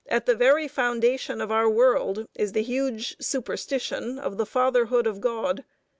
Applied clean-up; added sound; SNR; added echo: none; none; none; none.